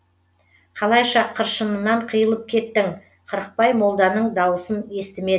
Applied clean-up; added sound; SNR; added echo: none; none; none; none.